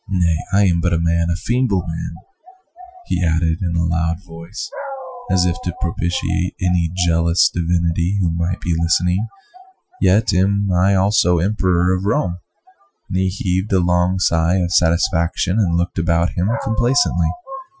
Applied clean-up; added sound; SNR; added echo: classical method Wiener filter.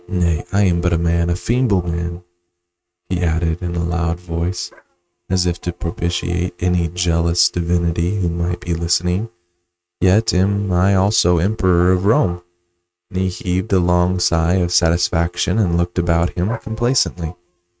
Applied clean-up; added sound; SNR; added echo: neural mask model RNNoise.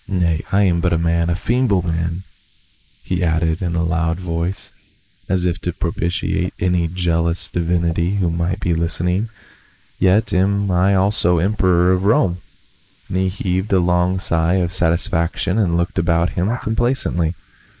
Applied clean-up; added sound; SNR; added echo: neural mask model Resemble Enhance denoiser.